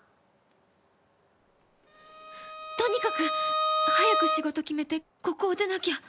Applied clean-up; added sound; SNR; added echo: none; Bowed string instrument; -2 dB; none.